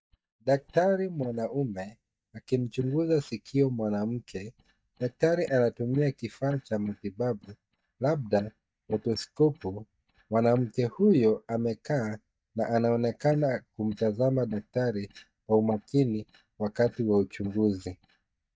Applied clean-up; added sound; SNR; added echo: neural mask model DeepFilterNet 3.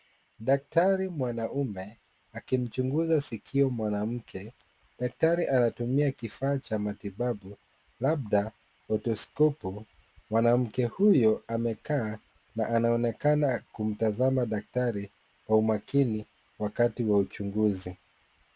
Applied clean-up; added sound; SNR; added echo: none; none; none; none.